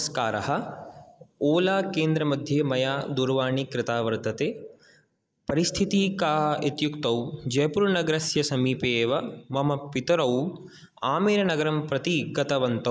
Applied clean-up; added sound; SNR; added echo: neural mask model Resemble Enhance denoiser.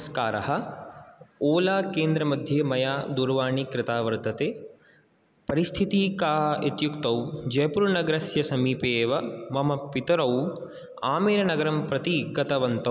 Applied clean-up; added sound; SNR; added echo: none; none; none; none.